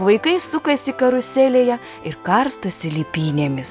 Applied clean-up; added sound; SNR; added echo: none; none; none; none.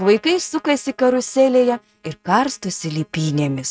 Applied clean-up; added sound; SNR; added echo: neural mask model RNNoise.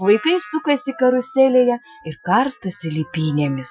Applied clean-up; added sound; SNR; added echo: classical method Wiener filter.